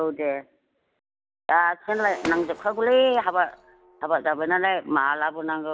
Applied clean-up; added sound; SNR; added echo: none; Shatter; 17 dB; none.